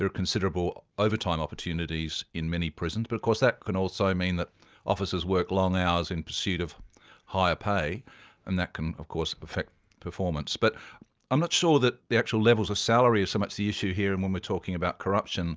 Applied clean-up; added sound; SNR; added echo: none; none; none; none.